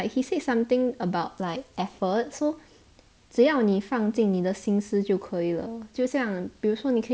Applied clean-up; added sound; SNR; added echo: none; none; none; none.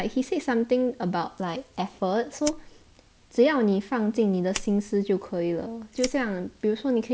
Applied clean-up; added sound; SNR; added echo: none; Fire; 18 dB; none.